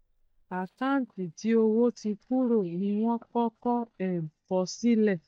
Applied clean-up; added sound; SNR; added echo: neural mask model DeepFilterNet 3.